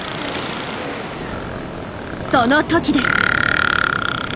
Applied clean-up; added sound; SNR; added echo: none; Burping, eructation; 1 dB; none.